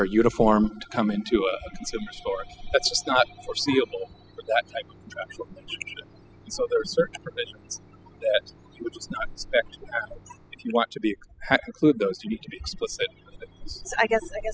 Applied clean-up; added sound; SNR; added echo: classical method spectral subtraction.